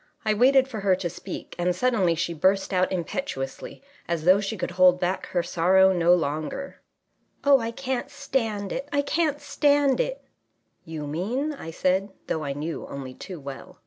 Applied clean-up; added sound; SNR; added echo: none; none; none; none.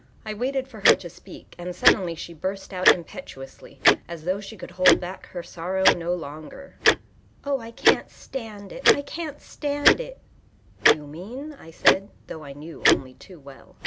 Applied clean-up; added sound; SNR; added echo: none; Tick-tock; -4 dB; none.